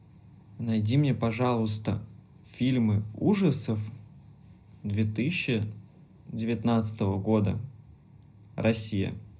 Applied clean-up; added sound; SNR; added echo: none; none; none; reverberation time 0.4 s.